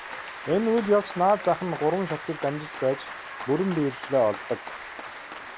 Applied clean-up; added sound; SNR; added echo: none; Applause; 12 dB; none.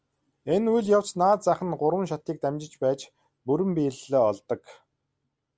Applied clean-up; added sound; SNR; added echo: none; none; none; none.